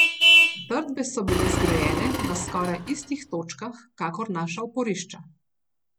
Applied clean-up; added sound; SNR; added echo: none; Engine + Vehicle horn, car horn, honking; -4 dB; none.